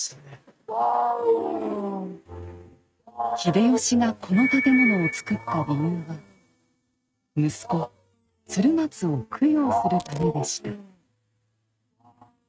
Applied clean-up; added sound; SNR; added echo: neural mask model RNNoise.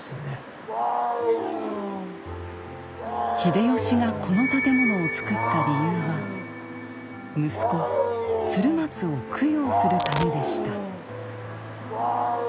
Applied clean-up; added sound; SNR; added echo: none; Domestic sounds, home sounds + Wild animals; 1 dB; none.